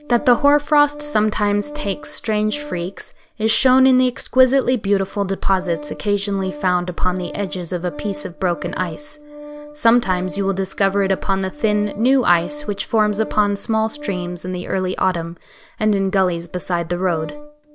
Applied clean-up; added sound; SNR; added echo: none; Organ; 17 dB; none.